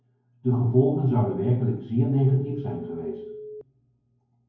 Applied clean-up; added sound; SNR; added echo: none; Telephone; 18 dB; reverberation time 0.9 s.